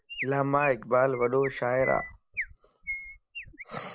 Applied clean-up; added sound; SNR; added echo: none; Chirp, tweet; 11 dB; none.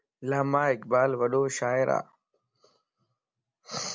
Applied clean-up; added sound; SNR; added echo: none; none; none; none.